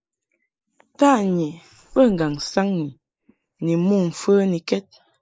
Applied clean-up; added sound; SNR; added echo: neural mask model Resemble Enhance denoiser.